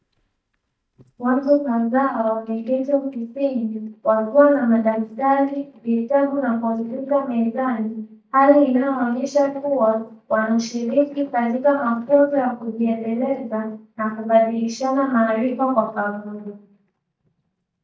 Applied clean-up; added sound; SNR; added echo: neural mask model DeepFilterNet 3.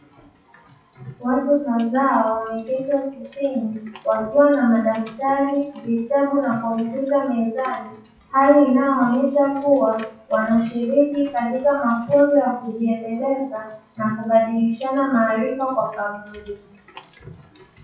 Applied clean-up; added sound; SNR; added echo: classical method WPE with log-MMSE.